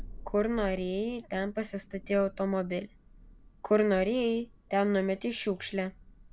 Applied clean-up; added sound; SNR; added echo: none; Thunder; 17 dB; none.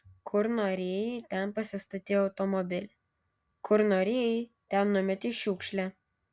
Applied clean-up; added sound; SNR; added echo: none; none; none; none.